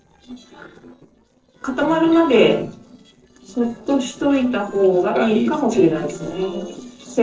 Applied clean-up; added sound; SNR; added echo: neural separator model SepFormer DNS4.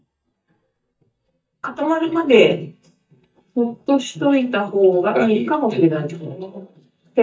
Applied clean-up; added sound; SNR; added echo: neural mask model DeepFilterNet 3.